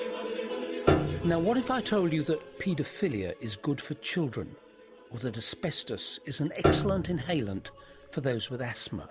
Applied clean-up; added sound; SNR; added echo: none; Piano; 1 dB; none.